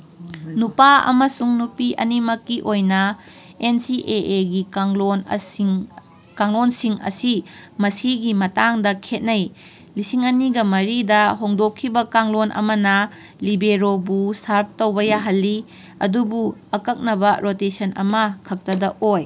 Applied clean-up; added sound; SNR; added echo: none; none; none; none.